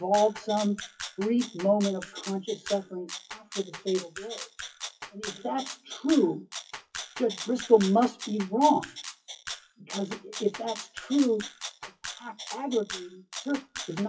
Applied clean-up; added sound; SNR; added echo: classical method WPE with log-MMSE.